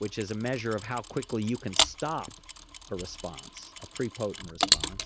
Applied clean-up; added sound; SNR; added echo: none; Mechanisms; -1 dB; none.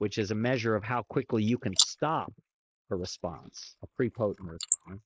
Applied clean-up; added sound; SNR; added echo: neural mask model Resemble Enhance denoiser.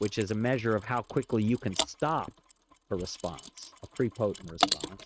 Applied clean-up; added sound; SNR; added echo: neural mask model RNNoise.